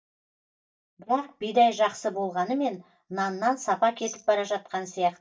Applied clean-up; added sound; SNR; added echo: neural mask model DeepFilterNet 3.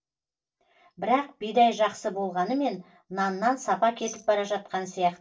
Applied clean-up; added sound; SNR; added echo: neural separator model SepFormer DNS4.